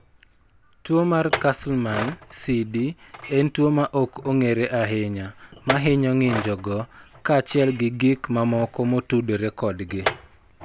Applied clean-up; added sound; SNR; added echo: none; Chink, clink; 12 dB; none.